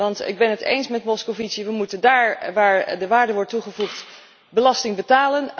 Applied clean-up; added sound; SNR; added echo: none; none; none; none.